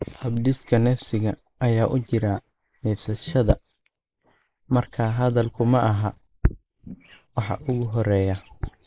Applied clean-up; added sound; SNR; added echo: neural mask model Resemble Enhance denoiser.